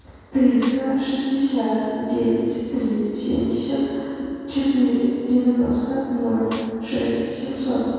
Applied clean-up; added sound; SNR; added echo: none; Snare drum; 16 dB; reverberation time 2.2 s.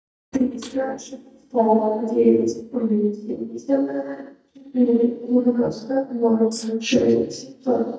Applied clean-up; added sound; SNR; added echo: neural mask model DeepFilterNet 3.